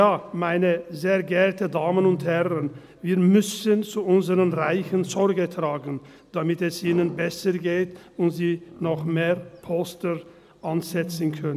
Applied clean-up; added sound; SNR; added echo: none; Wild animals; 17 dB; none.